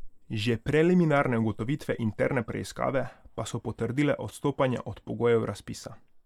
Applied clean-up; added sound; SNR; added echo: neural mask model Resemble Enhance denoiser.